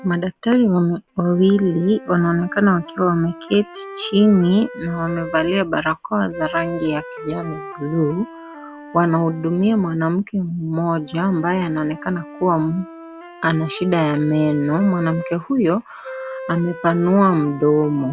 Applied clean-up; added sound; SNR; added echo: none; Wind instrument, woodwind instrument; 16 dB; none.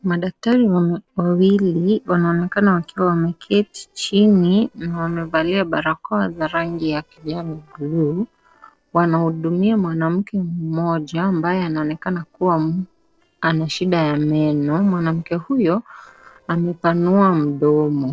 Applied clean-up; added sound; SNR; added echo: neural separator model SepFormer DNS4.